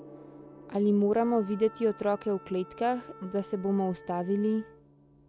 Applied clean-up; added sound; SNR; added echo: none; Gong + Wind instrument, woodwind instrument; 19 dB; none.